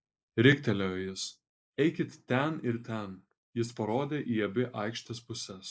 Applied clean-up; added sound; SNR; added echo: neural mask model Resemble Enhance denoiser.